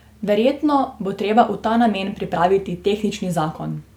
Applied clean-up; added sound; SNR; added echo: none; none; none; none.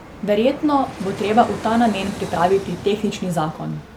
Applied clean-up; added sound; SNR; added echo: none; Fixed-wing aircraft, airplane; 14 dB; none.